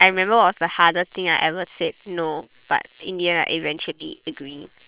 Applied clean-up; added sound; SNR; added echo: neural separator model SepFormer WHAM!.